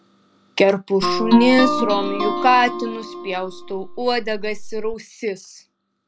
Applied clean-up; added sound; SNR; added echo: none; Guitar; 2 dB; none.